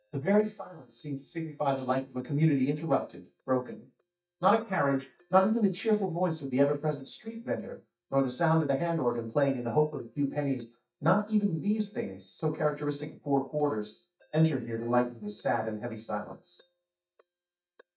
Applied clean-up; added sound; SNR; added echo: neural mask model DeepFilterNet 3.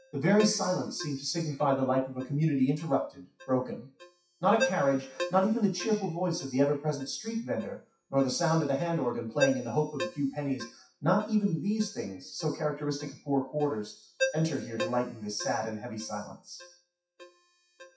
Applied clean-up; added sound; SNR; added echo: classical method WPE with log-MMSE.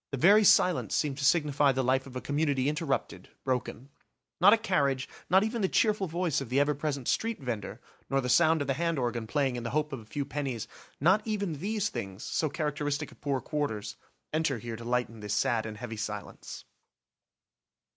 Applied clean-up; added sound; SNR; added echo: none; none; none; none.